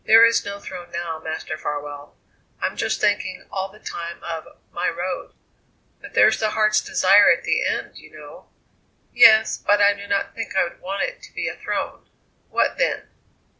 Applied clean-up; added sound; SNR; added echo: none; none; none; none.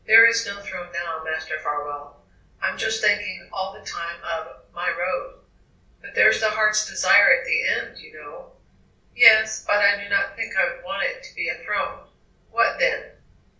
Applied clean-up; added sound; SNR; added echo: none; none; none; reverberation time 0.4 s.